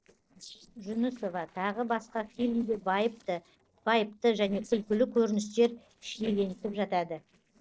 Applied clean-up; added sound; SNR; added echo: neural separator model SepFormer DNS4.